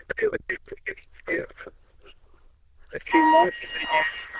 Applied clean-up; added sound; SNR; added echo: neural diffusion model UNIVERSE++.